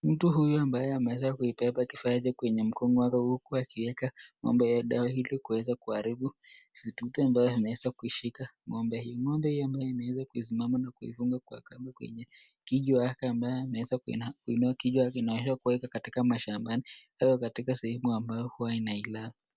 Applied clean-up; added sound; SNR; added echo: none; none; none; none.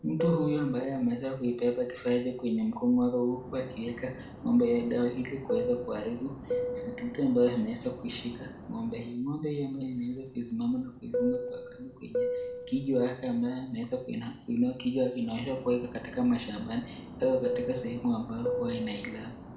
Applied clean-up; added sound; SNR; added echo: none; Fixed-wing aircraft, airplane; 7 dB; reverberation time 0.6 s.